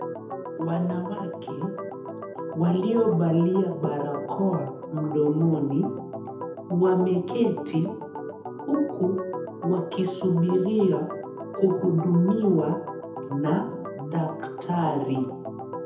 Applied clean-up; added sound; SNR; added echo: none; Organ; 9 dB; reverberation time 0.7 s.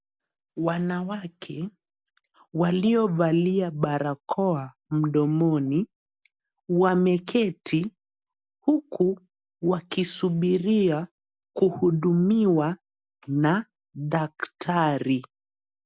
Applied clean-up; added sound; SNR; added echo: none; none; none; none.